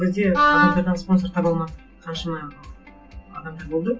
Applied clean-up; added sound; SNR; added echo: none; Wind instrument, woodwind instrument; -4 dB; reverberation time 0.1 s.